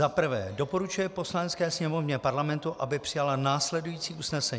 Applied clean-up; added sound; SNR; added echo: none; none; none; none.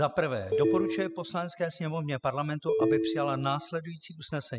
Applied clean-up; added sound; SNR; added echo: classical method spectral subtraction.